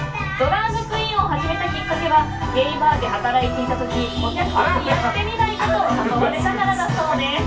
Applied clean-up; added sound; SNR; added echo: none; Plucked string instrument; 16 dB; reverberation time 0.2 s.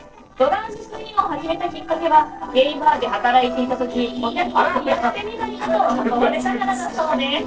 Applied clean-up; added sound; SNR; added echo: neural separator model SepFormer DNS4.